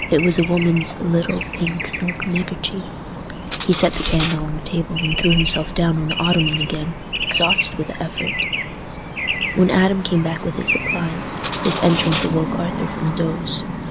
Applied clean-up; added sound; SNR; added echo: none; Traffic noise, roadway noise / Bird + Cutlery, silverware; 4 dB; none.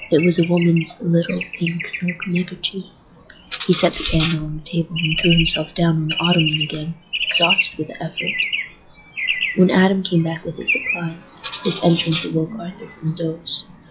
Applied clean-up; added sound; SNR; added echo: classical method log-MMSE.